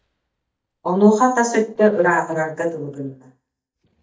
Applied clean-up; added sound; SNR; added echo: neural mask model DeepFilterNet 3.